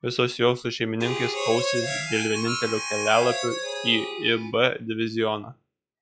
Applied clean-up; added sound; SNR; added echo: classical method log-MMSE.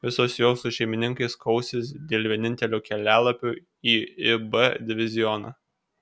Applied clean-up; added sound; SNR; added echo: none; none; none; none.